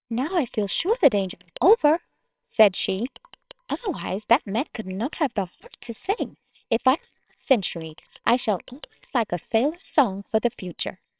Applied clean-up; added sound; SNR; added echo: neural separator model SepFormer WHAMR!.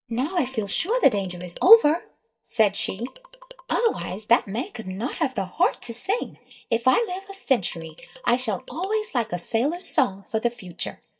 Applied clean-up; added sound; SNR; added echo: neural mask model DeepFilterNet 3.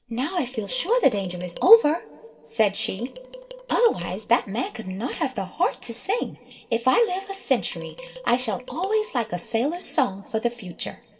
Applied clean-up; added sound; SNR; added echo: neural separator model SepFormer DNS4.